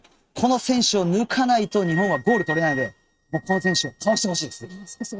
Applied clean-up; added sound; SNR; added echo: neural mask model RNNoise.